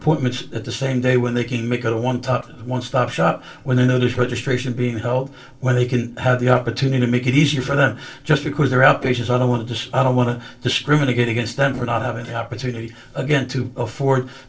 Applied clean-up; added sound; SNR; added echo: neural separator model SepFormer DNS4.